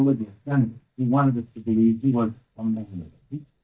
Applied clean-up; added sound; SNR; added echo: neural mask model DeepFilterNet 3.